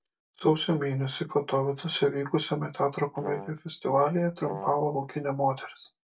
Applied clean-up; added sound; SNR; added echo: neural mask model DeepFilterNet 3.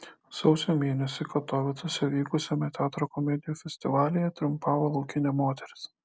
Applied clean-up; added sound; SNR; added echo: none; none; none; none.